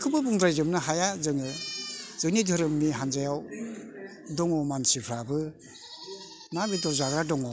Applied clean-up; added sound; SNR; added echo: none; none; none; none.